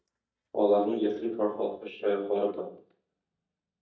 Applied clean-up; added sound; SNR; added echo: neural mask model DeepFilterNet 3.